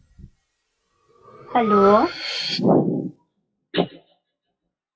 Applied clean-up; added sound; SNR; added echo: classical method WPE with log-MMSE.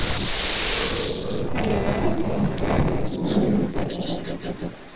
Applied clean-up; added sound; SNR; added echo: neural separator model SepFormer DNS4.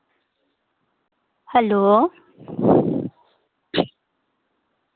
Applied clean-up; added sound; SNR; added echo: none; none; none; none.